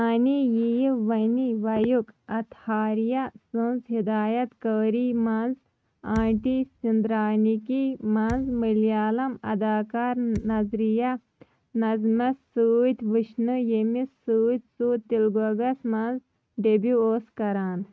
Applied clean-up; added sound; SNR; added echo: neural mask model RNNoise.